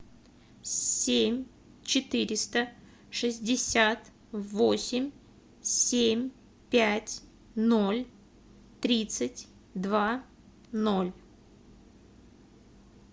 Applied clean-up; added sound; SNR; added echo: none; none; none; none.